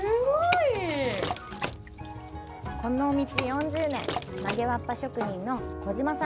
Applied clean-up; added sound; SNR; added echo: none; Liquid; 8 dB; none.